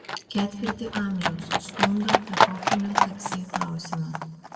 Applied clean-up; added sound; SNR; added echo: none; Livestock, farm animals, working animals; -3 dB; reverberation time 1.5 s.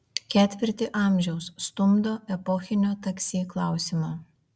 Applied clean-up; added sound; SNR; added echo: none; none; none; none.